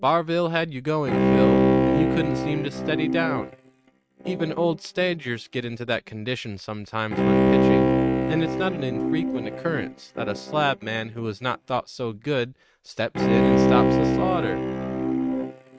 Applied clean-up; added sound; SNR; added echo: neural mask model RNNoise.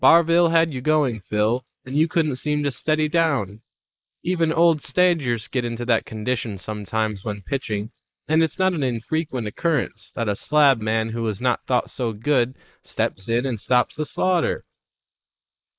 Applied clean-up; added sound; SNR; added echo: neural mask model Resemble Enhance denoiser.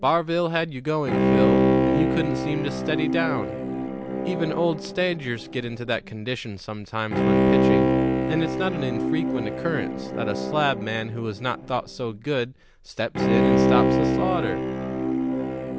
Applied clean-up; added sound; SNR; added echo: none; Bowed string instrument; -4 dB; none.